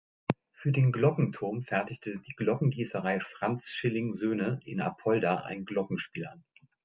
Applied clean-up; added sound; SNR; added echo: none; none; none; none.